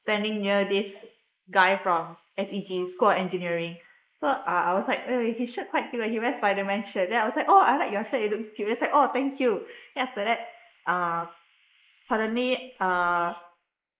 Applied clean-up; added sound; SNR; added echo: neural mask model Resemble Enhance denoiser.